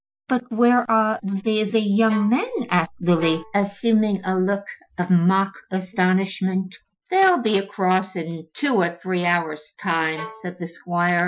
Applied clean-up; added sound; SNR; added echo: classical method Wiener filter.